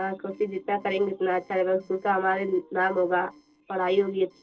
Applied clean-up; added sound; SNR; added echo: neural separator model SepFormer DNS4.